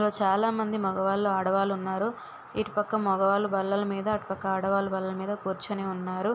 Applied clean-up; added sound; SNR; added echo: none; none; none; none.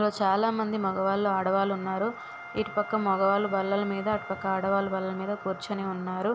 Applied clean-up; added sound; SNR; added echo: none; Wind instrument, woodwind instrument; 17 dB; none.